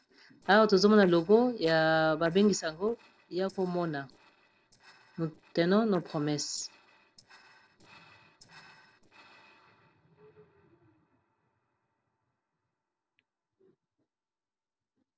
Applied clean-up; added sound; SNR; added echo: neural separator model SepFormer DNS4.